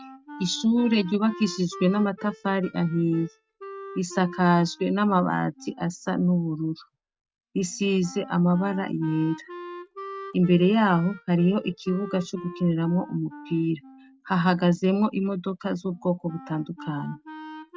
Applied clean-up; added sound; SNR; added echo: neural mask model RNNoise.